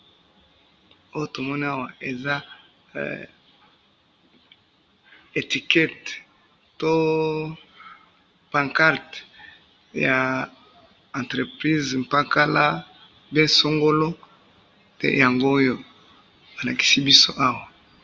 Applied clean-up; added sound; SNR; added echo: none; none; none; none.